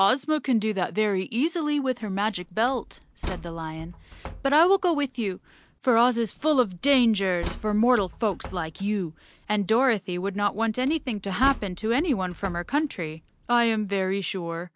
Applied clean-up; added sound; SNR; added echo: none; Slam; 16 dB; none.